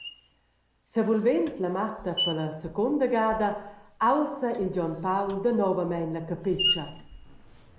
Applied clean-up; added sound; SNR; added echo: none; Screech; 10 dB; none.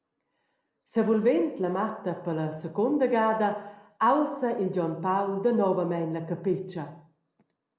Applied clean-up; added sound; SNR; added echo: none; none; none; none.